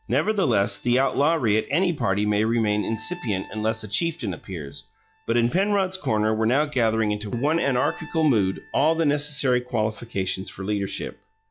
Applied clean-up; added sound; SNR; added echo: classical method log-MMSE.